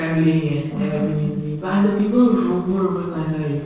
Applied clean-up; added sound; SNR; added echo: neural separator model SepFormer DNS4.